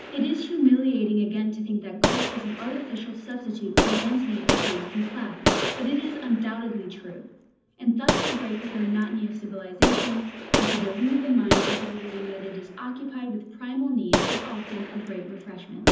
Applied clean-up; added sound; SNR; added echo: none; Gunshot, gunfire; 1 dB; reverberation time 0.8 s.